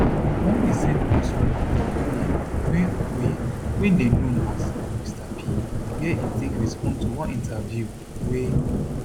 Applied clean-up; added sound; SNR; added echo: none; Thunder / Rain; -4 dB; none.